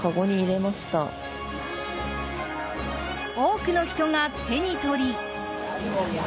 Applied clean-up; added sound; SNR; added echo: none; none; none; none.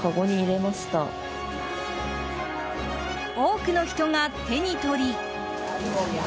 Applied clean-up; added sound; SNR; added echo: none; Wind instrument, woodwind instrument; 12 dB; none.